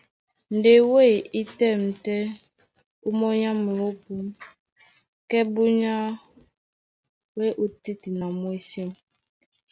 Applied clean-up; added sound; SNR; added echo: none; none; none; none.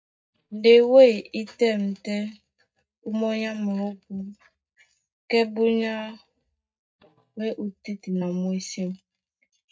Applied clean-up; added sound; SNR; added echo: neural mask model DeepFilterNet 3.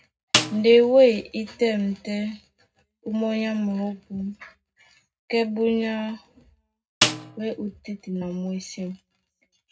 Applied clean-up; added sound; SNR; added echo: none; Snare drum; 3 dB; reverberation time 0.3 s.